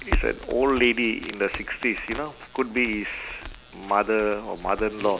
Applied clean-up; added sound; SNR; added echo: none; Crackle; 9 dB; none.